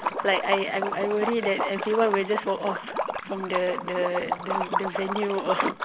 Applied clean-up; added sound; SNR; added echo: none; Liquid; 3 dB; none.